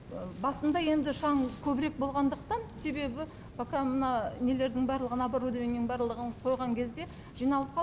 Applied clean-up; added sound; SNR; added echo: none; none; none; none.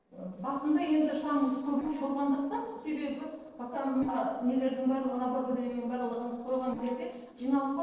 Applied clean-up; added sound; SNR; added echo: neural separator model SepFormer DNS4.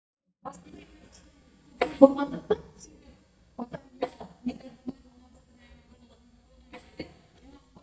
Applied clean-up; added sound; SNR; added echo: neural mask model DeepFilterNet 3.